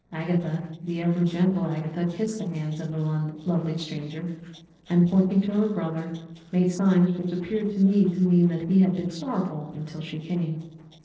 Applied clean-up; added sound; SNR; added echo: neural separator model SepFormer DNS4.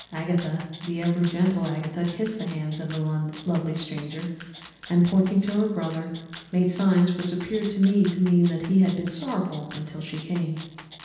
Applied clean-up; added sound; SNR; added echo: none; Rattle (instrument); 19 dB; reverberation time 0.9 s.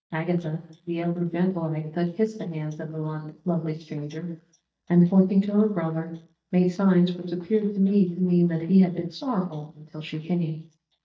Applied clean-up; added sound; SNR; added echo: neural mask model DeepFilterNet 3.